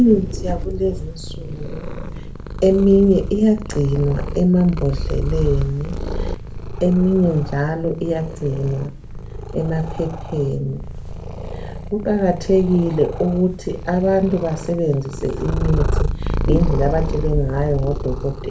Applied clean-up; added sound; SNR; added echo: none; Purr; 5 dB; reverberation time 0.3 s.